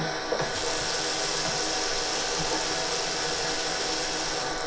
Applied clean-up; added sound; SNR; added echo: none; Sink (filling or washing); 2 dB; reverberation time 0.3 s.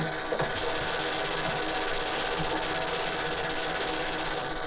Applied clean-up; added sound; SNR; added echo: neural separator model SepFormer DNS4.